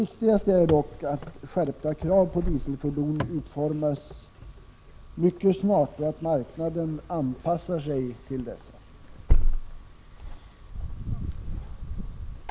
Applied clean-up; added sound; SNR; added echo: none; Wind; 3 dB; none.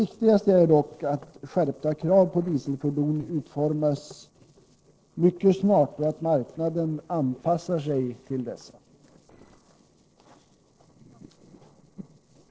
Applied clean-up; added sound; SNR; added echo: neural separator model SepFormer DNS4.